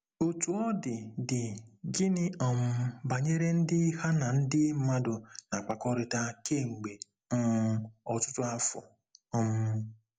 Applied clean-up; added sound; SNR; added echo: none; none; none; none.